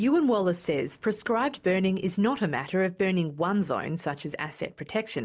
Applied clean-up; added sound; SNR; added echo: none; none; none; none.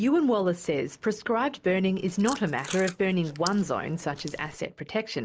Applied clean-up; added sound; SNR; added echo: neural mask model Resemble Enhance denoiser.